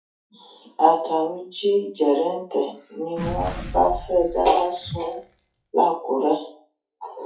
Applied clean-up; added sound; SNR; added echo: classical method WPE with log-MMSE.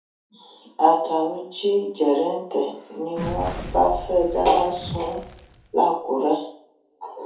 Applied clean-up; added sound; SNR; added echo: none; Crackle; 11 dB; reverberation time 0.5 s.